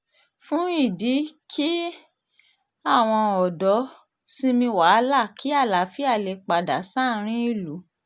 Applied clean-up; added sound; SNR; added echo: none; none; none; none.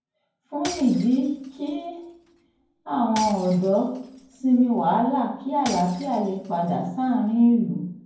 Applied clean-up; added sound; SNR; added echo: none; Shatter / Crushing; 19 dB; reverberation time 0.9 s.